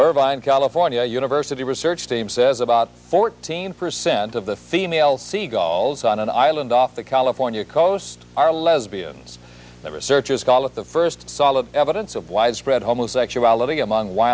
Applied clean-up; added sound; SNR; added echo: none; none; none; none.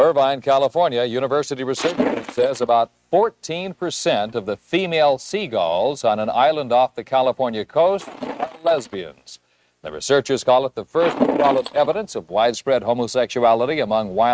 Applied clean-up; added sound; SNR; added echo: neural mask model RNNoise.